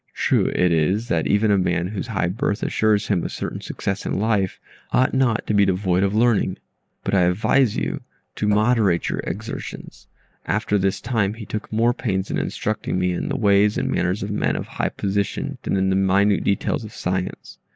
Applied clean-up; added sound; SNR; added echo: neural mask model Resemble Enhance denoiser.